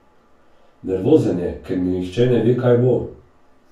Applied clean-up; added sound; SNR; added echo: none; none; none; reverberation time 0.3 s.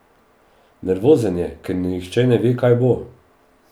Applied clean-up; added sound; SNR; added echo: none; none; none; none.